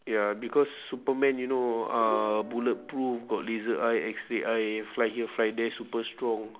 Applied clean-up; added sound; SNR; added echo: none; Plucked string instrument; 14 dB; none.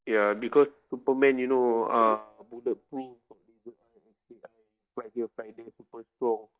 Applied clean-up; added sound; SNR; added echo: neural mask model DeepFilterNet 3.